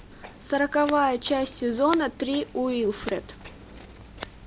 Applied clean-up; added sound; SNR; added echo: none; Scissors; 16 dB; none.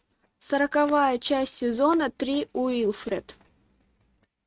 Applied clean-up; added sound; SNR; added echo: neural mask model RNNoise.